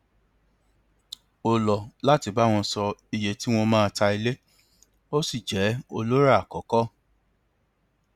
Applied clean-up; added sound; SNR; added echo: none; none; none; none.